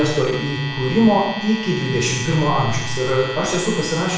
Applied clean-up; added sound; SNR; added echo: none; Alarm; 11 dB; reverberation time 0.9 s.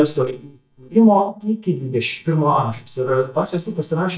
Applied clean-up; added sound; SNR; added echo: neural mask model DeepFilterNet 3.